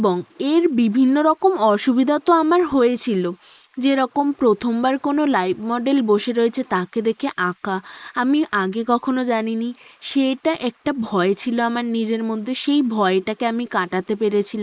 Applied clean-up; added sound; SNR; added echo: neural mask model Resemble Enhance denoiser.